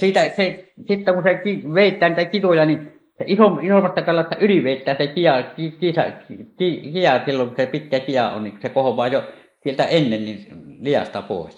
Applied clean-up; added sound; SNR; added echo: neural mask model Resemble Enhance denoiser.